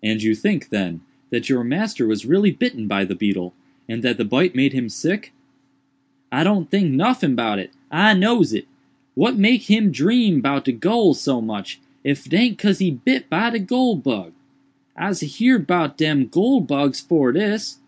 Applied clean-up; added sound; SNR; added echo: none; none; none; none.